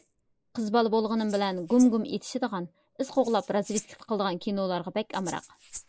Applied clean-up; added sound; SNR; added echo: neural mask model Resemble Enhance denoiser.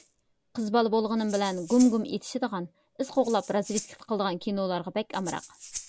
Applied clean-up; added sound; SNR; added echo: none; Rattle (instrument); 17 dB; none.